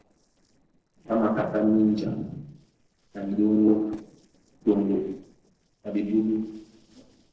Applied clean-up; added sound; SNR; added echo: neural separator model SepFormer DNS4.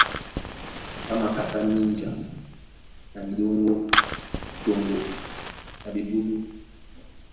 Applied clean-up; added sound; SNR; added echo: none; Fire; 3 dB; reverberation time 1.0 s.